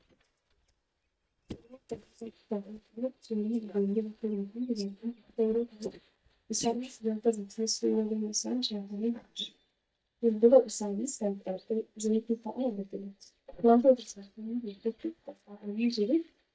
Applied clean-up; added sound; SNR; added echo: neural mask model DeepFilterNet 3.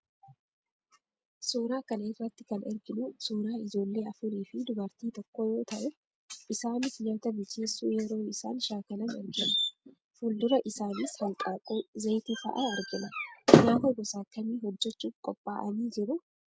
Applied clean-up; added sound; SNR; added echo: none; none; none; none.